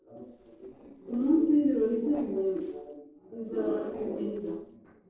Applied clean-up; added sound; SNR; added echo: neural separator model SepFormer DNS4.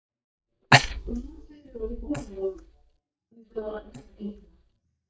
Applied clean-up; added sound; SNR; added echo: neural mask model DeepFilterNet 3.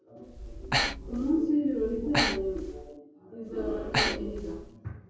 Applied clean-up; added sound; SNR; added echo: none; Breathing; 1 dB; reverberation time 0.6 s.